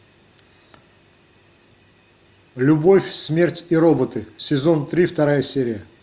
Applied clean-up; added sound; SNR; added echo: none; none; none; none.